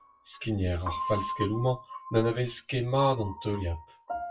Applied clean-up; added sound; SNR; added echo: classical method WPE with log-MMSE.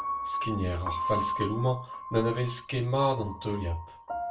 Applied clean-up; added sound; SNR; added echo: none; Piano; 5 dB; reverberation time 0.3 s.